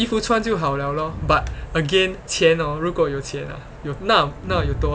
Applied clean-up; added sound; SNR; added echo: none; Crowd; 11 dB; none.